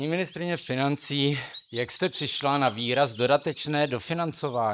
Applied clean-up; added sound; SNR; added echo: neural mask model Resemble Enhance denoiser.